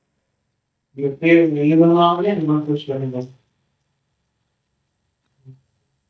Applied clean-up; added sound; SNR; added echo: neural mask model DeepFilterNet 3.